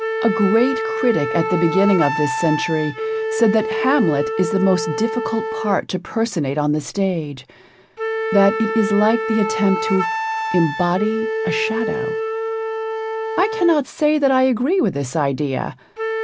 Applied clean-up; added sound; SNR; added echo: none; Wind instrument, woodwind instrument; 4 dB; none.